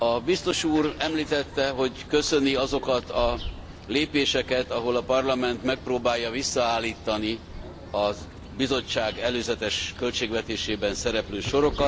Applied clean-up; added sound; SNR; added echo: none; Bird vocalization, bird call, bird song; 13 dB; none.